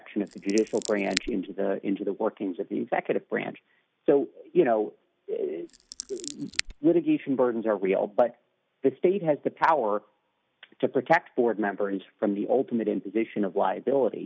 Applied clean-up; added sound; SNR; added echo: none; Scissors; 11 dB; none.